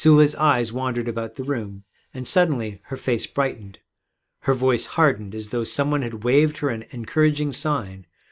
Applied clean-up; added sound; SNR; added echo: neural mask model Resemble Enhance denoiser.